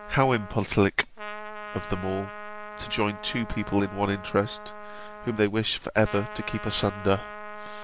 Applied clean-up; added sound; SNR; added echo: none; Trumpet; 13 dB; none.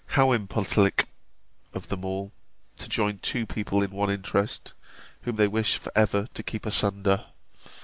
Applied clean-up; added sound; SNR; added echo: none; none; none; none.